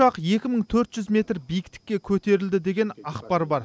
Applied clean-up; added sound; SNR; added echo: none; none; none; none.